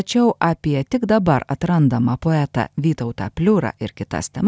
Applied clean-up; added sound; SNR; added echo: none; none; none; none.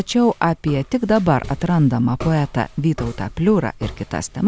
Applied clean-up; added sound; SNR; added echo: none; Walk, footsteps; 16 dB; none.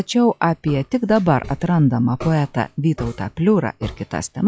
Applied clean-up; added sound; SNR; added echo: classical method log-MMSE.